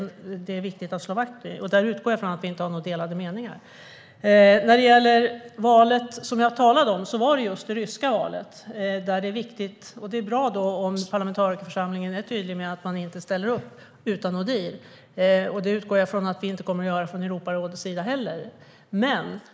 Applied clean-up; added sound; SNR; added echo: neural mask model Resemble Enhance denoiser.